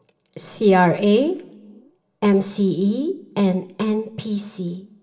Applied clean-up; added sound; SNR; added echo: none; none; none; reverberation time 0.7 s.